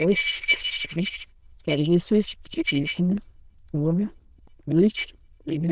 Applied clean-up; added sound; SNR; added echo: neural diffusion model UNIVERSE++.